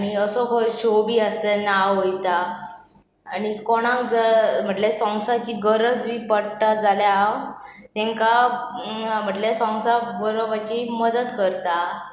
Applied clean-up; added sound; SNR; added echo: none; none; none; none.